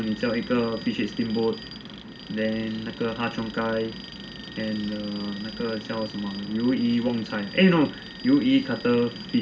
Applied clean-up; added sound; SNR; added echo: none; Alarm; 17 dB; none.